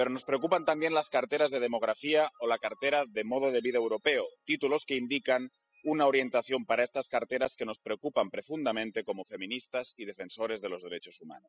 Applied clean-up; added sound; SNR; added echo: classical method spectral subtraction.